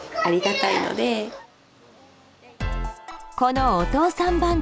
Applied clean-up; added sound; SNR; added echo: none; none; none; none.